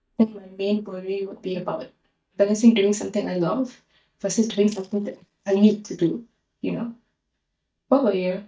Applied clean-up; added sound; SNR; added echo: neural mask model DeepFilterNet 3.